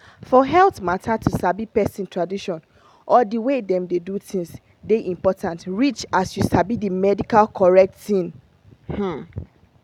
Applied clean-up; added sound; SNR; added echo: none; none; none; none.